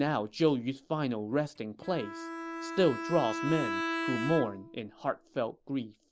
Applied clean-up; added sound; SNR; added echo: none; Bowed string instrument; 7 dB; none.